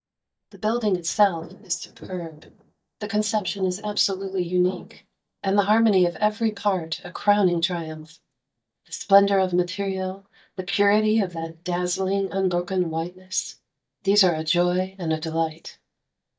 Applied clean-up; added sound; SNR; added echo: neural mask model DeepFilterNet 3.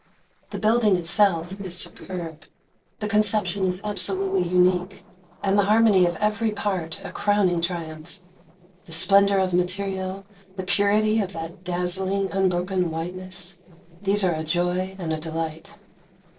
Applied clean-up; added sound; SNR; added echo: neural separator model SepFormer DNS4.